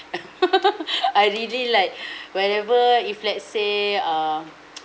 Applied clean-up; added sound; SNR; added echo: none; none; none; none.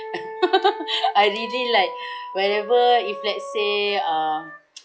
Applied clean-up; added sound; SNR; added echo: classical method log-MMSE.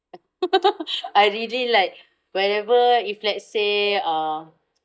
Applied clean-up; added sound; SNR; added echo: neural mask model DeepFilterNet 3.